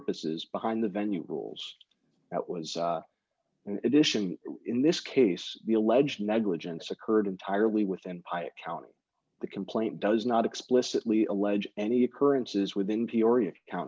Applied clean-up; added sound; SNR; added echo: none; none; none; none.